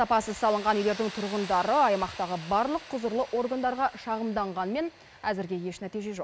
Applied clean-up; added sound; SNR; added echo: none; Tools; 17 dB; none.